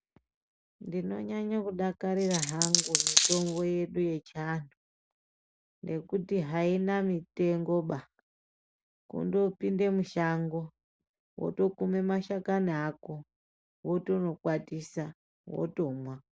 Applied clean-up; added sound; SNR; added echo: none; Coin (dropping); -3 dB; none.